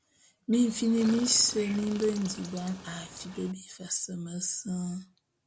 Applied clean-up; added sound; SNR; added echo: none; Chirp, tweet; 14 dB; none.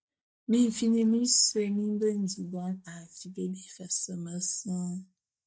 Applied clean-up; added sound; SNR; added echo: neural mask model DeepFilterNet 3.